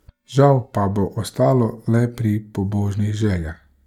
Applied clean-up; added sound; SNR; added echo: neural mask model DeepFilterNet 3.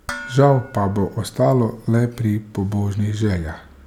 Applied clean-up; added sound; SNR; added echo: none; Dishes, pots, and pans; 17 dB; none.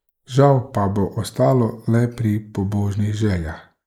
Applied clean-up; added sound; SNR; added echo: neural mask model Resemble Enhance denoiser.